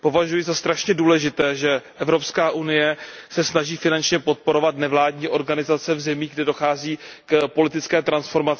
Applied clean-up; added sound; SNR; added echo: none; none; none; none.